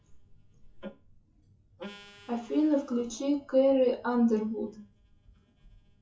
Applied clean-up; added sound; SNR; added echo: classical method WPE with log-MMSE.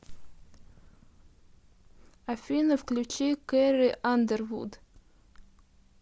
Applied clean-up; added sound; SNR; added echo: none; none; none; none.